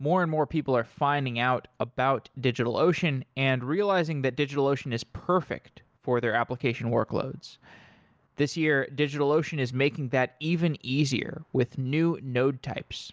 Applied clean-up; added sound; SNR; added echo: none; none; none; none.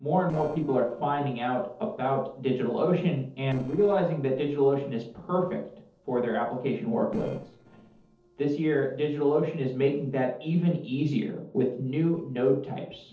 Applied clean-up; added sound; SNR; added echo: neural separator model SepFormer DNS4.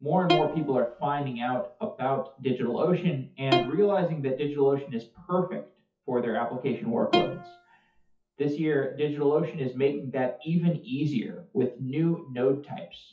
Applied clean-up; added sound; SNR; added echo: classical method WPE with log-MMSE.